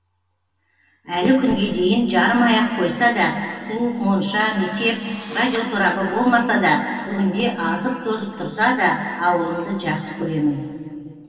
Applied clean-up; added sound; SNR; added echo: none; Drill; 14 dB; reverberation time 2.5 s.